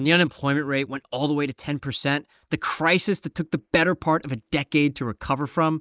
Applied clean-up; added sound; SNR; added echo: neural mask model Resemble Enhance denoiser.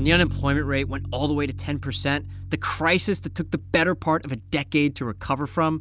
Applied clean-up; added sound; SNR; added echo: none; Bass guitar; 9 dB; none.